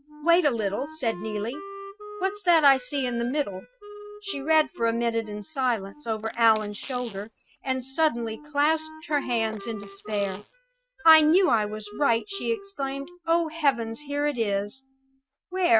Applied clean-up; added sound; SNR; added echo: neural mask model RNNoise.